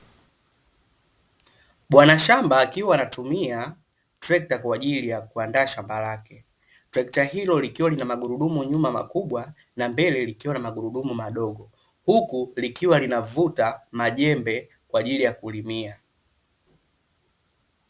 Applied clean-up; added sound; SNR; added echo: none; none; none; none.